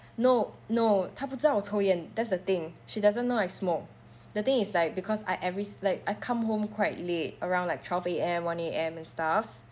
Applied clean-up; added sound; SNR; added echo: none; none; none; none.